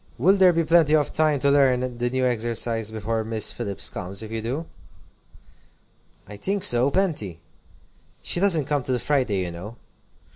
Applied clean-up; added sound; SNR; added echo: none; none; none; none.